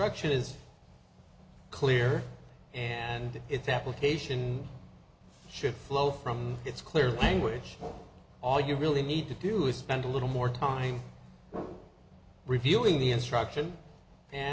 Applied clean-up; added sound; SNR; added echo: none; none; none; none.